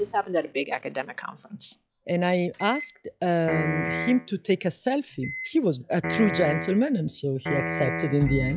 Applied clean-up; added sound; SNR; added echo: classical method log-MMSE.